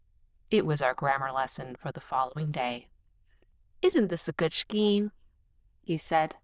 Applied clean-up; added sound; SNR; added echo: neural diffusion model UNIVERSE++.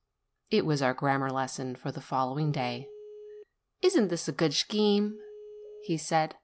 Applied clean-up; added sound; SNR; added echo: none; Telephone; 16 dB; none.